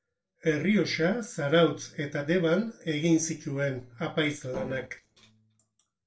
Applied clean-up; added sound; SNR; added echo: neural separator model SepFormer DNS4.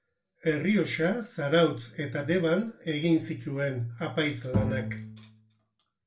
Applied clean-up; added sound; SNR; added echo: none; Bowed string instrument; 4 dB; reverberation time 0.2 s.